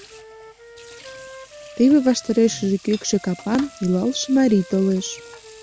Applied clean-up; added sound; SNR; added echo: none; Wind instrument, woodwind instrument + Sink (filling or washing) / Water tap, faucet; 20 dB; none.